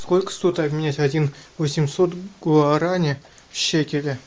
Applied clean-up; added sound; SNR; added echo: none; none; none; none.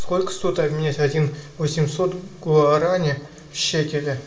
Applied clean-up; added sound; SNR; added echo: none; none; none; reverberation time 1.2 s.